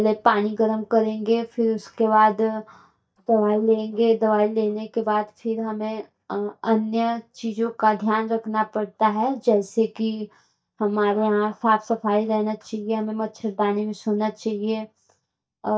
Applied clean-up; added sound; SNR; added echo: neural mask model DeepFilterNet 3.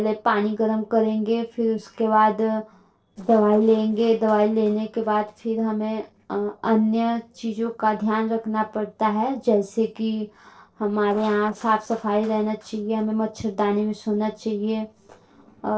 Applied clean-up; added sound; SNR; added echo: neural separator model SepFormer DNS4.